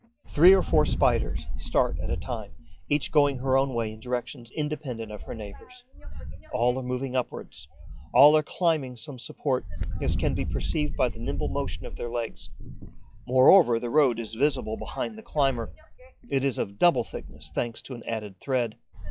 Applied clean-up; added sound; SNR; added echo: classical method log-MMSE.